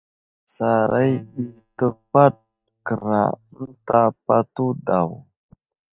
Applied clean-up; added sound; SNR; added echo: neural mask model DeepFilterNet 3.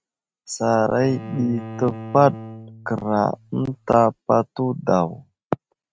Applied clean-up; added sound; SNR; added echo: neural mask model RNNoise.